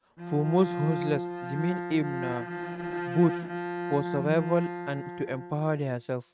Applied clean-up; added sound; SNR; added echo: neural mask model RNNoise.